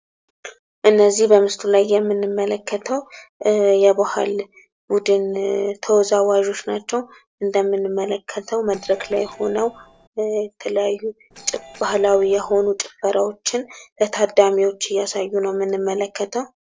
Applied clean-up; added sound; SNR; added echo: neural separator model SepFormer DNS4.